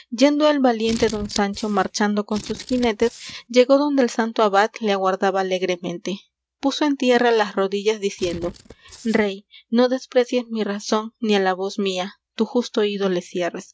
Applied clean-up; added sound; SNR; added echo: neural mask model RNNoise.